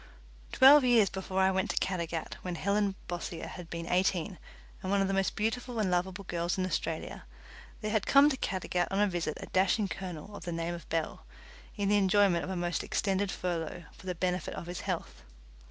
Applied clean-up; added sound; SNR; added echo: none; none; none; none.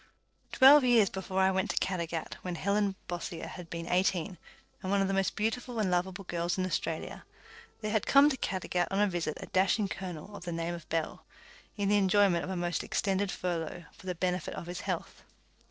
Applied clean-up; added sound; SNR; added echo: neural separator model SepFormer DNS4.